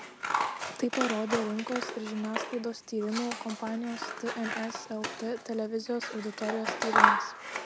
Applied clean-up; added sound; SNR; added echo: none; Scissors; -1 dB; none.